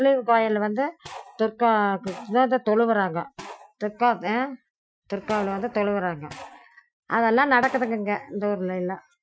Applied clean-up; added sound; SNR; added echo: classical method Wiener filter.